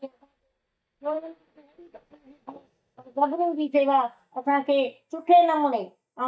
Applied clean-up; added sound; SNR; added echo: neural mask model DeepFilterNet 3.